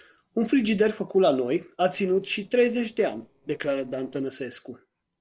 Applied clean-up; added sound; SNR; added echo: neural separator model SepFormer DNS4.